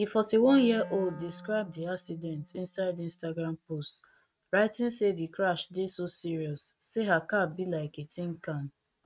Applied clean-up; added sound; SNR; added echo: neural mask model RNNoise.